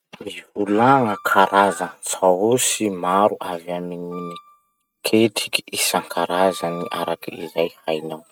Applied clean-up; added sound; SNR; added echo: neural mask model RNNoise.